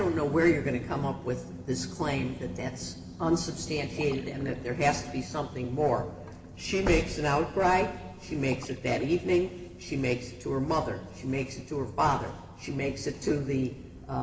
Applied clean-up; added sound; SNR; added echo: none; Splash, splatter; 16 dB; reverberation time 1.8 s.